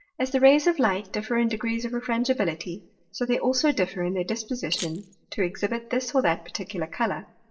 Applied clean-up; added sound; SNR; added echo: neural separator model SepFormer DNS4.